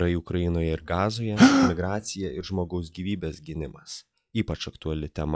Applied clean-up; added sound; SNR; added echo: classical method log-MMSE.